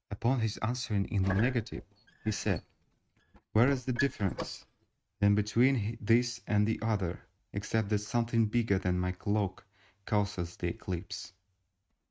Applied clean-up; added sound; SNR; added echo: neural mask model RNNoise.